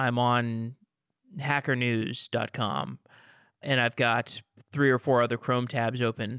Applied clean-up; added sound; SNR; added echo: none; none; none; none.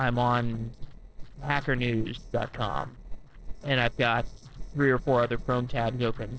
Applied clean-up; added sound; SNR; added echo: neural separator model SepFormer DNS4.